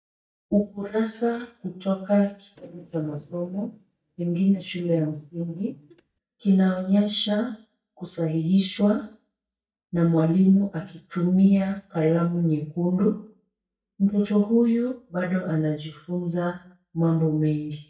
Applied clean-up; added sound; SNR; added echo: neural mask model DeepFilterNet 3.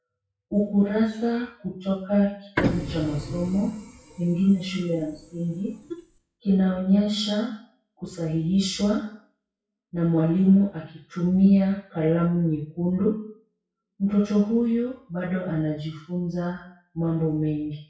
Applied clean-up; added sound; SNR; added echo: classical method WPE with log-MMSE.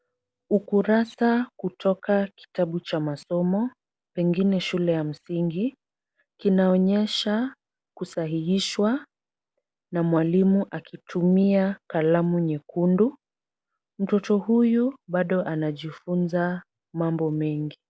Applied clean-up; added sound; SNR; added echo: none; none; none; none.